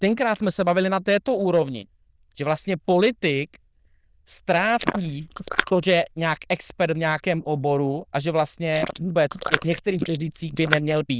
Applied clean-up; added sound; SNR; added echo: neural diffusion model UNIVERSE++.